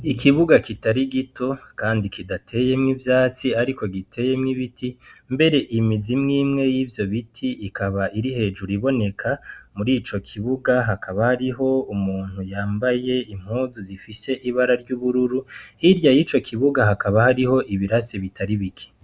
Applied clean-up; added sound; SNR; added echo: none; none; none; none.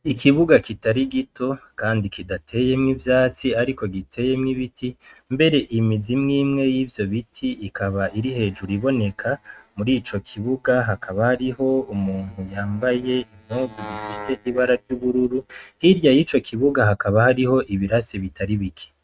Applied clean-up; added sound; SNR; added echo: neural mask model RNNoise.